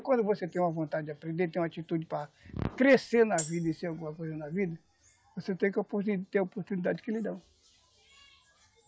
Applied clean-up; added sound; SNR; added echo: classical method log-MMSE.